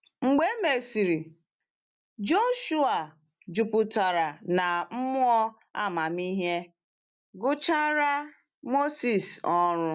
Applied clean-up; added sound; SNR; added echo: none; none; none; none.